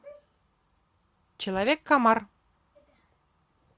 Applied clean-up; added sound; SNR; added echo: none; none; none; none.